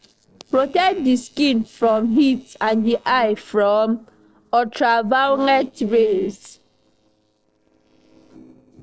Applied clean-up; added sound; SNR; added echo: neural separator model SepFormer DNS4.